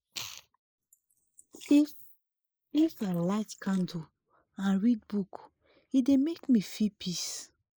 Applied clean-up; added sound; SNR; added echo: neural mask model Resemble Enhance denoiser.